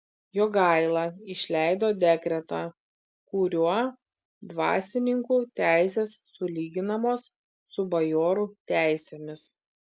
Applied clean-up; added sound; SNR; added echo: none; none; none; none.